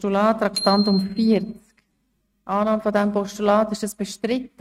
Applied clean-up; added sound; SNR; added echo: neural mask model RNNoise.